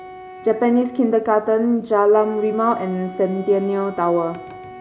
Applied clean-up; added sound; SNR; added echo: none; Wind instrument, woodwind instrument; 18 dB; none.